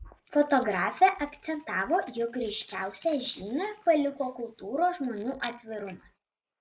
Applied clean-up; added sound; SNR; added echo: neural mask model Resemble Enhance denoiser.